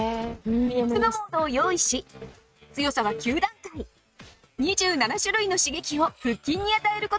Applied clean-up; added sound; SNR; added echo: neural mask model RNNoise.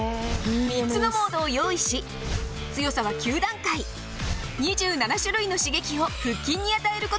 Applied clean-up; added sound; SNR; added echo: none; Dishes, pots, and pans + Cutlery, silverware; 15 dB; none.